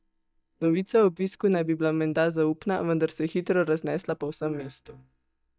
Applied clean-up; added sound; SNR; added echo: neural mask model DeepFilterNet 3.